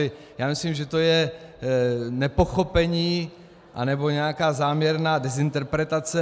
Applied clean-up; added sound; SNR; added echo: none; none; none; none.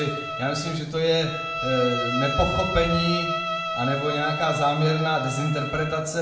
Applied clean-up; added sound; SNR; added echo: none; Bowed string instrument; 5 dB; reverberation time 0.8 s.